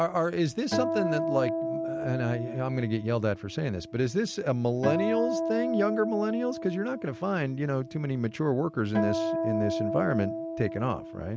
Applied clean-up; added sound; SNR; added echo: none; Acoustic guitar; 4 dB; none.